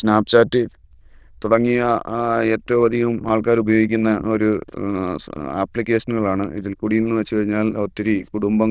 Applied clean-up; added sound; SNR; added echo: neural diffusion model UNIVERSE++.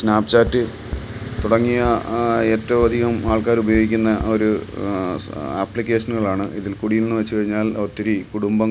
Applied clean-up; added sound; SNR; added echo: none; Bass drum; 13 dB; none.